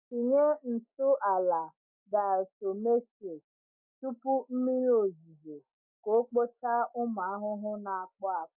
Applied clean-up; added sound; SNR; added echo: none; none; none; none.